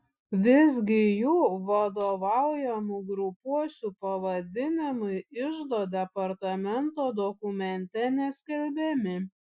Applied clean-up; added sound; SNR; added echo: classical method Wiener filter.